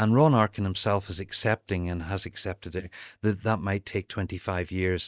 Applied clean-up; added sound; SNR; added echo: neural mask model DeepFilterNet 3.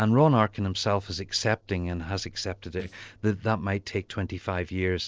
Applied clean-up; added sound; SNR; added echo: neural separator model SepFormer DNS4.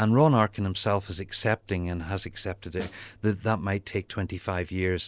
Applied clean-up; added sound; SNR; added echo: none; Snare drum; 15 dB; none.